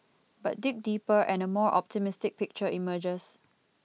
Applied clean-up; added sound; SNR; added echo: none; none; none; none.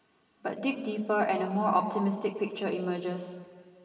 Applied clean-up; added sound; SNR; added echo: none; none; none; reverberation time 2.0 s.